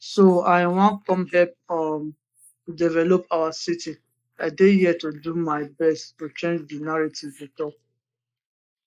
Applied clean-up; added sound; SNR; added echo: neural mask model Resemble Enhance denoiser.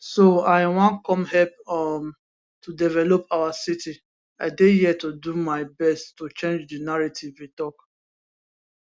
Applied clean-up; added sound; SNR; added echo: none; none; none; none.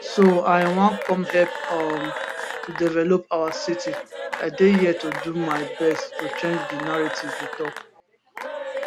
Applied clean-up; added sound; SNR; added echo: none; Applause / Cheering / Clapping; 8 dB; none.